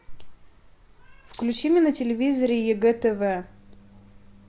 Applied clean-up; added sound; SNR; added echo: none; Rattle (instrument); 9 dB; none.